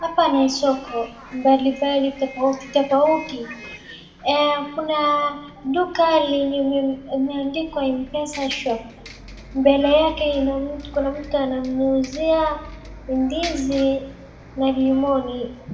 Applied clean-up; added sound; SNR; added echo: none; Bus; 18 dB; reverberation time 0.7 s.